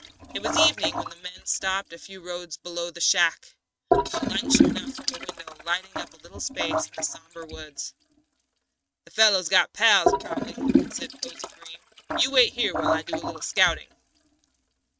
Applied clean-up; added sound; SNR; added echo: neural mask model RNNoise.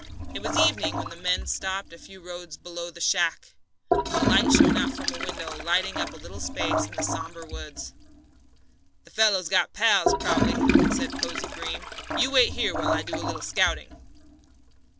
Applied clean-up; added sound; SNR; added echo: none; Toilet flush / Gurgling; -2 dB; none.